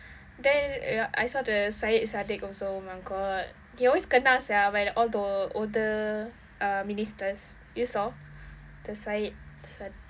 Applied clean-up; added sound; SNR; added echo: none; none; none; none.